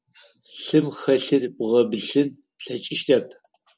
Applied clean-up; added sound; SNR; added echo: none; none; none; none.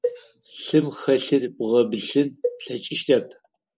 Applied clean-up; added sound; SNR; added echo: neural mask model Resemble Enhance denoiser.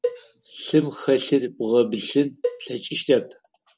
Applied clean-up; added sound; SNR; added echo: none; Cowbell; 10 dB; none.